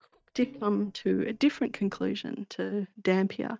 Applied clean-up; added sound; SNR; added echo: neural mask model DeepFilterNet 3.